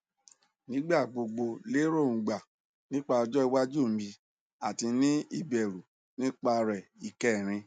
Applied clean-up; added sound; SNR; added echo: none; none; none; none.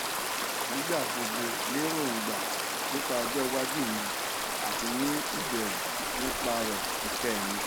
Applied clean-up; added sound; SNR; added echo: none; Stream; -3 dB; none.